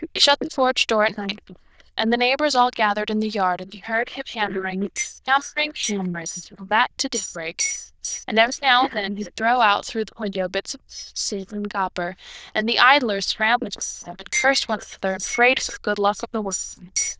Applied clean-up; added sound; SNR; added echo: neural diffusion model UNIVERSE++.